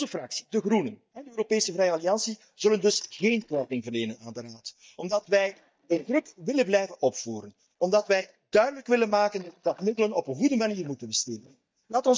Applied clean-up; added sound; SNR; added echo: neural mask model DeepFilterNet 3.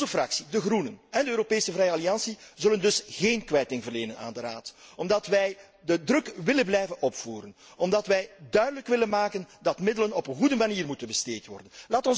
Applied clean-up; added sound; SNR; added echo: none; none; none; none.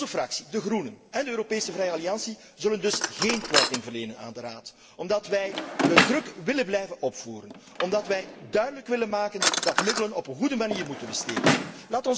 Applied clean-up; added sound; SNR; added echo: none; Drawer open or close; 2 dB; reverberation time 1.9 s.